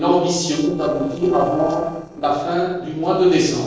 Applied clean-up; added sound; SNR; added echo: neural separator model SepFormer DNS4.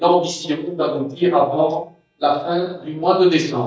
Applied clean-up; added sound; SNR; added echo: neural mask model DeepFilterNet 3.